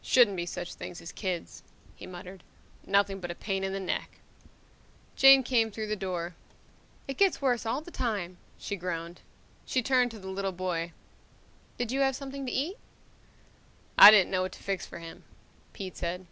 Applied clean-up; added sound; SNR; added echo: none; none; none; none.